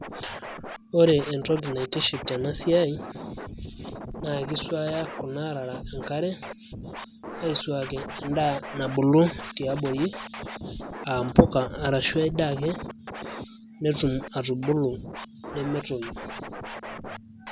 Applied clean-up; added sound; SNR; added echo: none; Scratching (performance technique); 11 dB; none.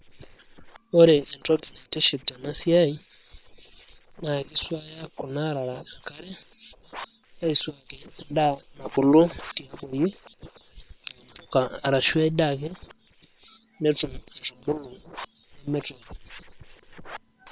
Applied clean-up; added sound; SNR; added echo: neural separator model SepFormer WHAM!.